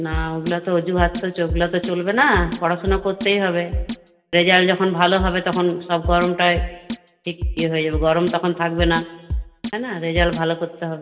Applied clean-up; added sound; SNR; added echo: none; Drum kit; 8 dB; reverberation time 0.9 s.